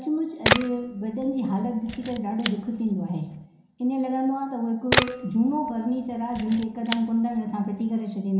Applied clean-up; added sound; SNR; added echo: none; Camera; 4 dB; reverberation time 0.3 s.